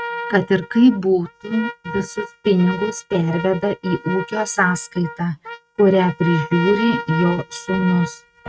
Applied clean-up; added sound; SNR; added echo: neural mask model RNNoise.